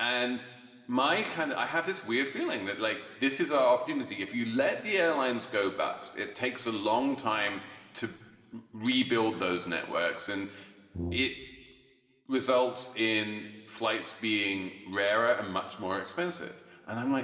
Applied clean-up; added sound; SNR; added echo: none; Brass instrument; 9 dB; reverberation time 1.9 s.